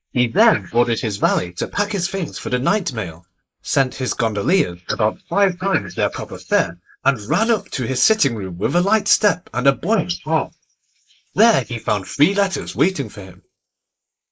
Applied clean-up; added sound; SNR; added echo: neural mask model Resemble Enhance denoiser.